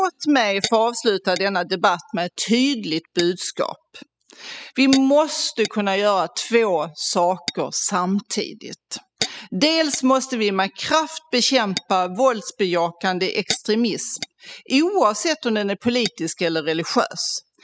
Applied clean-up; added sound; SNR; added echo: classical method spectral subtraction.